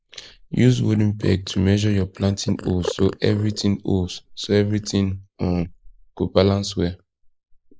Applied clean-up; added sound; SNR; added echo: neural mask model Resemble Enhance denoiser.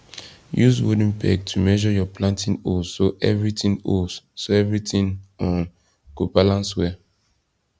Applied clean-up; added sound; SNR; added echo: none; none; none; none.